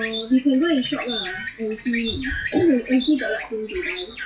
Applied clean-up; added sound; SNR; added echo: classical method WPE with log-MMSE.